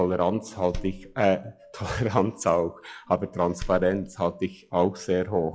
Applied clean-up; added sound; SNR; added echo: classical method log-MMSE.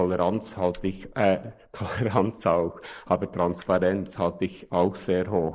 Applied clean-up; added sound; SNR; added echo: neural mask model Resemble Enhance denoiser.